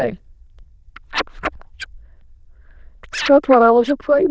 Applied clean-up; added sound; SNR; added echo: neural diffusion model UNIVERSE++.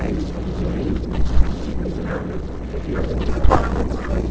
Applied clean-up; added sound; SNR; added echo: neural separator model SepFormer DNS4.